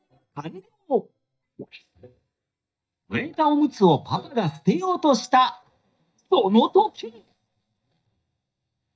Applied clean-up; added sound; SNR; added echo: neural mask model DeepFilterNet 3.